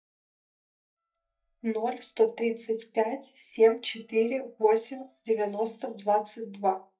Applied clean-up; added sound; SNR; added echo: neural mask model DeepFilterNet 3.